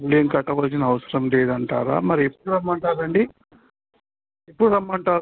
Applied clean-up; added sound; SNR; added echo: none; none; none; none.